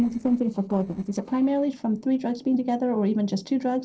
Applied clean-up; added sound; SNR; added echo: neural separator model SepFormer DNS4.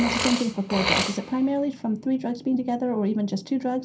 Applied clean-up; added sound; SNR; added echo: none; Burping, eructation; 7 dB; reverberation time 0.3 s.